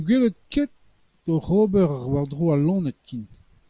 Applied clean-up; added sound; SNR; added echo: none; none; none; none.